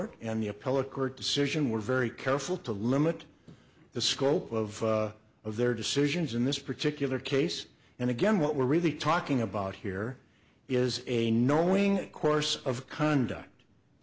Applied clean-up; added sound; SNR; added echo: none; none; none; none.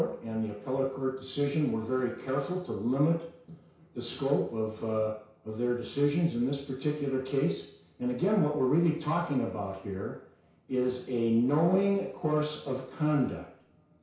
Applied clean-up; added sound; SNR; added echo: none; none; none; reverberation time 0.6 s.